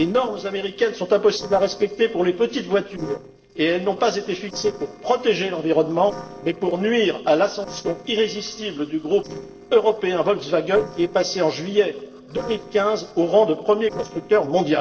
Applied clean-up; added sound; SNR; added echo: neural separator model SepFormer DNS4.